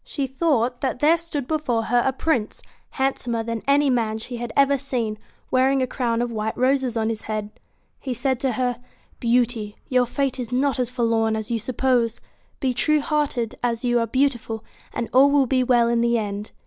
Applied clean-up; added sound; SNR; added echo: none; none; none; none.